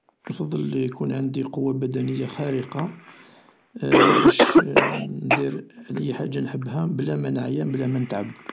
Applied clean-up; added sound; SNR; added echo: none; Cough; -2 dB; none.